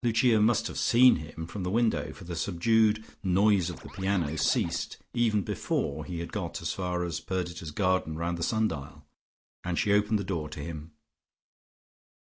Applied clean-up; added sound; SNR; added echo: none; Scratching (performance technique); 18 dB; none.